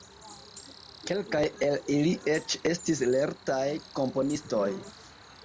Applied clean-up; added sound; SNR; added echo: none; Tambourine + Cricket; 17 dB; none.